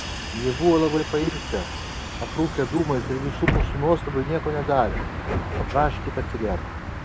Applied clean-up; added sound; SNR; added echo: none; Bus; 3 dB; none.